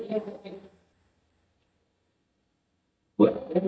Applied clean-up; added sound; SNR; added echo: neural mask model DeepFilterNet 3.